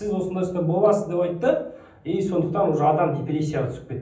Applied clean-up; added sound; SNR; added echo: none; none; none; reverberation time 0.6 s.